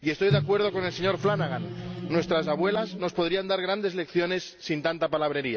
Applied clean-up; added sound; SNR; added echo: none; Microwave oven; 6 dB; none.